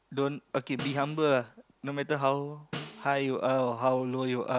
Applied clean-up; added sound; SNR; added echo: none; Snare drum; 16 dB; none.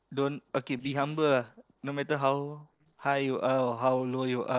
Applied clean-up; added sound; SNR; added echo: neural separator model SepFormer DNS4.